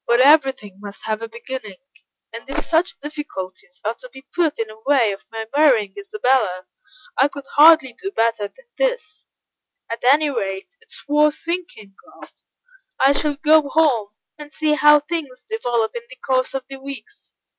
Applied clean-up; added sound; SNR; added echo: none; none; none; none.